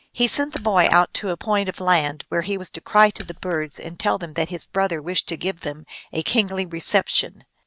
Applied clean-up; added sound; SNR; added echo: none; Raindrop / Splash, splatter; 19 dB; none.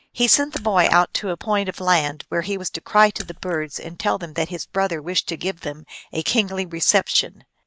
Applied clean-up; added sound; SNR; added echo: neural mask model Resemble Enhance denoiser.